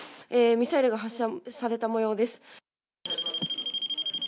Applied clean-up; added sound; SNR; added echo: none; none; none; none.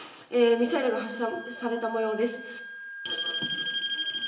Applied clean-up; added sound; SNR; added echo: none; Wind instrument, woodwind instrument; 11 dB; reverberation time 0.9 s.